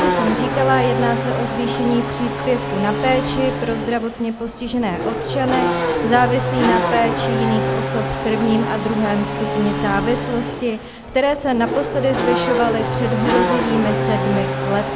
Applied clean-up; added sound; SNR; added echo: none; Race car, auto racing / Accelerating, revving, vroom; 1 dB; none.